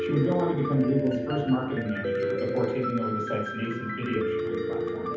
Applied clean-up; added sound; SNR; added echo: none; Piano; 2 dB; reverberation time 0.7 s.